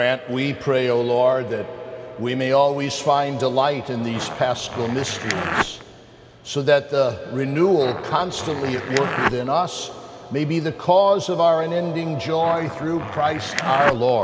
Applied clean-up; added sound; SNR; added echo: none; Zipper (clothing); 7 dB; none.